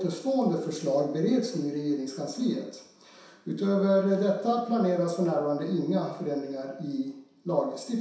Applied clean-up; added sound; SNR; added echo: none; none; none; reverberation time 0.7 s.